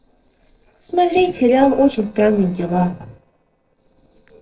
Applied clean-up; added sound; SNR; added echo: neural separator model SepFormer DNS4.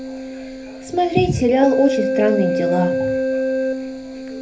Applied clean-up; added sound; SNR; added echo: none; Keyboard (musical); 2 dB; reverberation time 0.3 s.